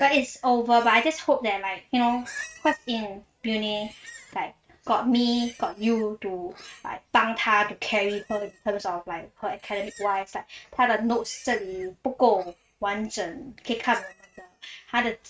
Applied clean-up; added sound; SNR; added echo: neural mask model RNNoise.